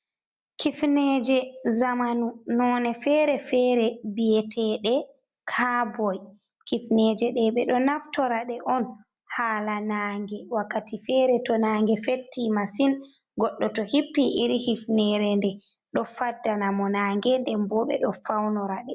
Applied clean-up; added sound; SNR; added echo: none; none; none; none.